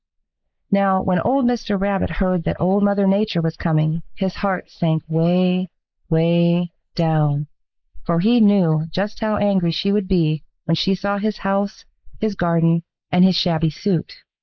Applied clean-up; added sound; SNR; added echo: neural mask model Resemble Enhance denoiser.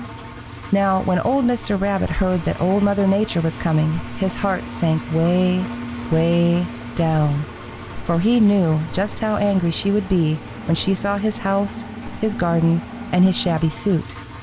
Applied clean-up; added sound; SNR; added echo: none; Engine; 12 dB; none.